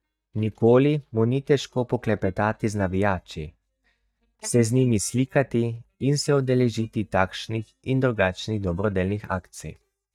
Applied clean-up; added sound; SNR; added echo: neural mask model DeepFilterNet 3.